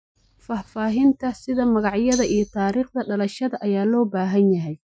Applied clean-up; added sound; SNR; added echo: classical method Wiener filter.